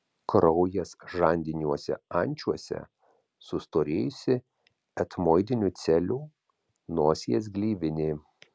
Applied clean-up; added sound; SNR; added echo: none; none; none; none.